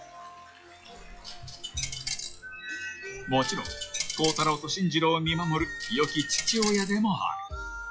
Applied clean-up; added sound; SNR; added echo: classical method log-MMSE.